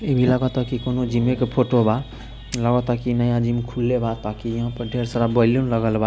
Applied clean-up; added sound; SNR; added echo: none; Growling; 18 dB; none.